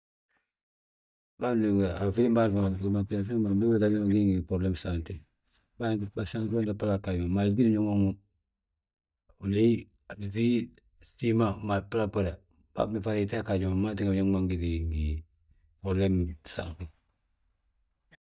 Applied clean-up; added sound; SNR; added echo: neural mask model DeepFilterNet 3.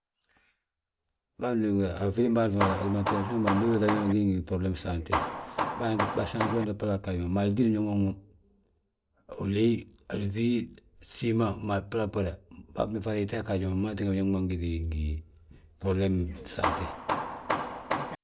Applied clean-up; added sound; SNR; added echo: none; Hammer; 3 dB; none.